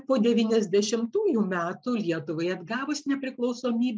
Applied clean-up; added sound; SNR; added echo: none; none; none; none.